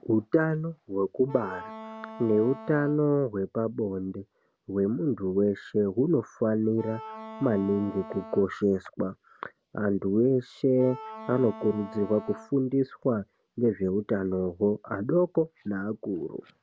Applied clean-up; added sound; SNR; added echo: none; Wind instrument, woodwind instrument; 16 dB; none.